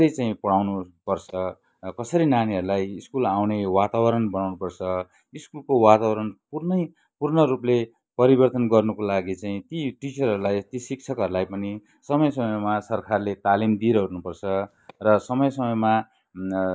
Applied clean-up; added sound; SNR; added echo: neural mask model DeepFilterNet 3.